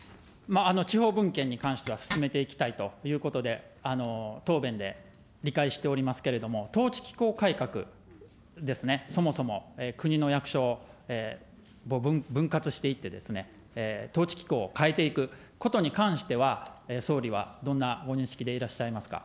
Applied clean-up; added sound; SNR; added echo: none; Zipper (clothing); 11 dB; none.